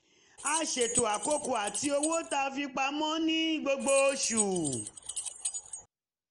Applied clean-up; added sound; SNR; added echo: none; Keys jangling; 6 dB; none.